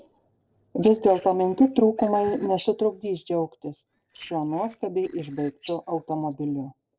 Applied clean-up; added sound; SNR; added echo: neural separator model SepFormer DNS4.